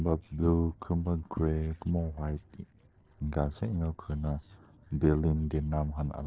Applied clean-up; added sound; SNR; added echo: neural separator model SepFormer DNS4.